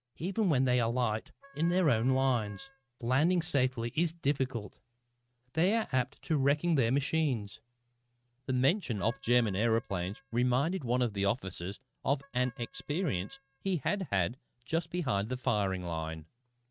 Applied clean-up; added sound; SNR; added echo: neural mask model RNNoise.